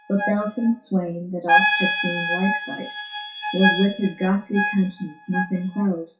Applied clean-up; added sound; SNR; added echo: classical method WPE with log-MMSE.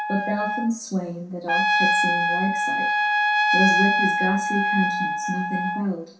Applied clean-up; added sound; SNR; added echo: none; Trumpet; -4 dB; reverberation time 0.3 s.